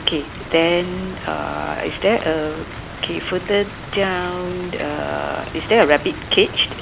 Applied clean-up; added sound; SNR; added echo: none; Rain; 12 dB; none.